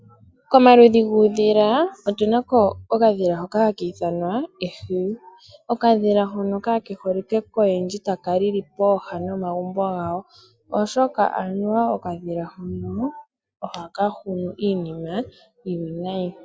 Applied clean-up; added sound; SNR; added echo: none; none; none; none.